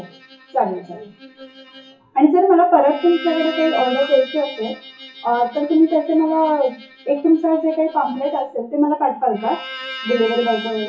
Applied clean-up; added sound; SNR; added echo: classical method WPE with log-MMSE.